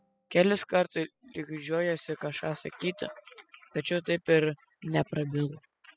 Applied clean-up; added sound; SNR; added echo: classical method spectral subtraction.